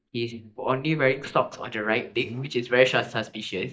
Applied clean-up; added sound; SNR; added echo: neural mask model DeepFilterNet 3.